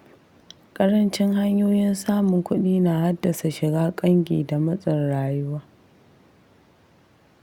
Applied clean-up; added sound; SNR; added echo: none; none; none; none.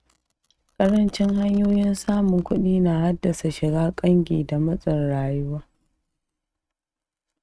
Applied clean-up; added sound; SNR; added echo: neural mask model RNNoise.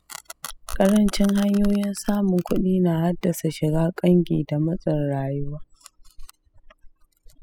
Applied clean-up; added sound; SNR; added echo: classical method spectral subtraction.